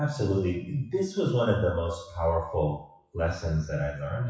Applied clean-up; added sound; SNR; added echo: classical method WPE with log-MMSE.